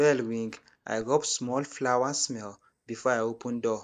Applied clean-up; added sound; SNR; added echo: neural mask model DeepFilterNet 3.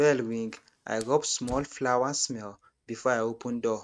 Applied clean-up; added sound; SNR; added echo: neural mask model RNNoise.